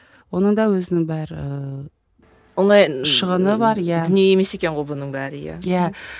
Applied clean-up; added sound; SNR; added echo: none; none; none; none.